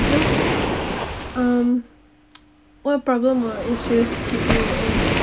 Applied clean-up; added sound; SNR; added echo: none; Waves, surf; 0 dB; none.